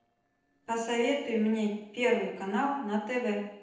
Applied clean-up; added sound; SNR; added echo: neural separator model SepFormer DNS4.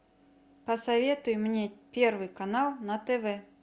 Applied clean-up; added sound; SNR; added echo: none; none; none; none.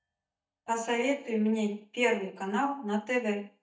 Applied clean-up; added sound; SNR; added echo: neural mask model DeepFilterNet 3.